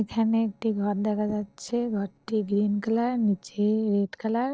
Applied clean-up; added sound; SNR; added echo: neural separator model SepFormer DNS4.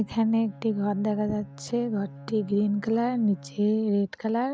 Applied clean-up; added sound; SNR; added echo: none; Bowed string instrument; 20 dB; none.